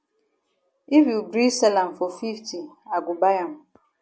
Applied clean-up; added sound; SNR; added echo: none; none; none; none.